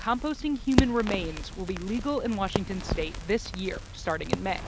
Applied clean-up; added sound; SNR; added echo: none; Crackle; 3 dB; none.